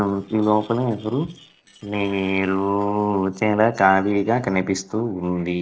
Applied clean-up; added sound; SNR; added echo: neural separator model SepFormer DNS4.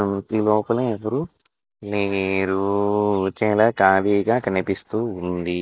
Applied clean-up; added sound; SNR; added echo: none; none; none; none.